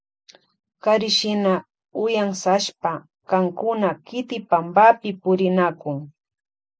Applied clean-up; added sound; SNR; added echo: none; none; none; none.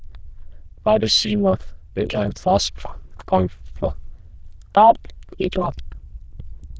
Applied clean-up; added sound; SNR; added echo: neural diffusion model UNIVERSE++.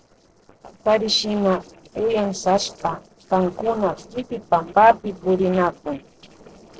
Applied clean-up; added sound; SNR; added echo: neural separator model SepFormer DNS4.